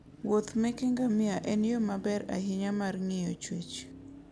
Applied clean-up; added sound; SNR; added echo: none; Car passing by / Traffic noise, roadway noise / Engine; 16 dB; none.